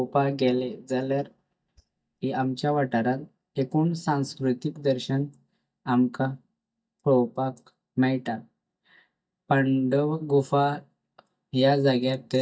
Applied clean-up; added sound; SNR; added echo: neural mask model DeepFilterNet 3.